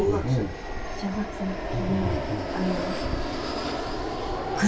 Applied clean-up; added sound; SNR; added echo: none; Fixed-wing aircraft, airplane; 1 dB; reverberation time 0.2 s.